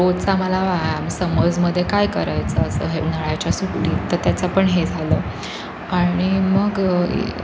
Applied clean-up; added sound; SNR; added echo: none; none; none; none.